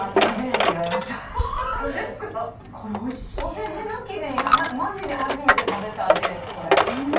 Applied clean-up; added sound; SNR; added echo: none; Coin (dropping); -4 dB; reverberation time 0.2 s.